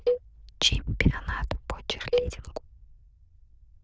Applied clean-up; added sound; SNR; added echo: neural diffusion model UNIVERSE++.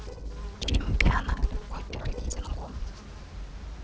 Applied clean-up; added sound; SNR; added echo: neural separator model SepFormer DNS4.